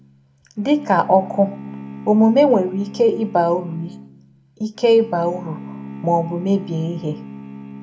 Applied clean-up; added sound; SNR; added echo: none; Bowed string instrument; 15 dB; reverberation time 0.4 s.